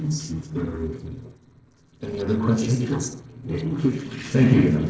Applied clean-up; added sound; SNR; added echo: neural separator model SepFormer DNS4.